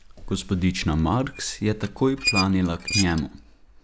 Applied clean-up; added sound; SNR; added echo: none; Squeak; 7 dB; none.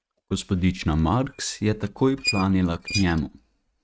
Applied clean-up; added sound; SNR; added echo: neural mask model RNNoise.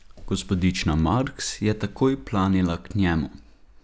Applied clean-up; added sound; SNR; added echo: none; none; none; none.